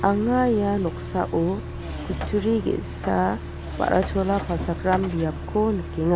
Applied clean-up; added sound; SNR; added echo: none; Accelerating, revving, vroom; 8 dB; none.